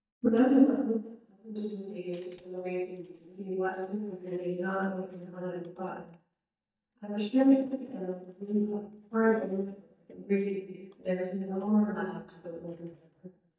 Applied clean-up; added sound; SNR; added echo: neural mask model DeepFilterNet 3.